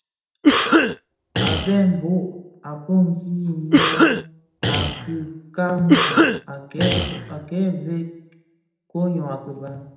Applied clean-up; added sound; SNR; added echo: none; Cough; -5 dB; reverberation time 0.8 s.